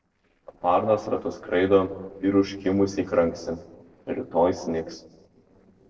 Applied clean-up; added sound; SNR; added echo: neural separator model SepFormer DNS4.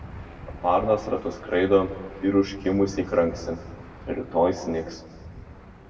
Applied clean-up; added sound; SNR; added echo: none; Engine / Aircraft; 16 dB; reverberation time 1.0 s.